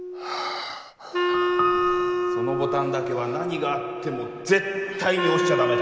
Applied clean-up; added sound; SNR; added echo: none; Wind instrument, woodwind instrument; 0 dB; none.